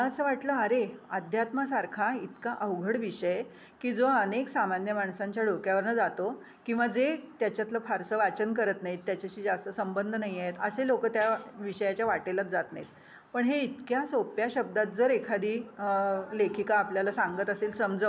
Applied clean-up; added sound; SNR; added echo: none; Tambourine; 14 dB; none.